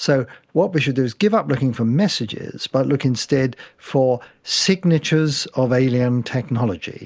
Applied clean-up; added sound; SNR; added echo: neural mask model Resemble Enhance denoiser.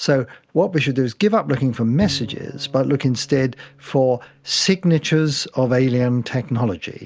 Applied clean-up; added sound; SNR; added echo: none; Bowed string instrument; 18 dB; none.